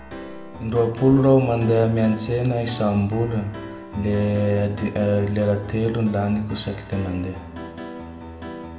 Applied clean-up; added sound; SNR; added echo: none; Piano; 14 dB; reverberation time 0.7 s.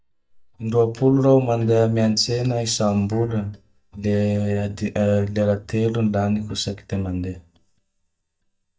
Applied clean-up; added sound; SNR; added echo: neural mask model DeepFilterNet 3.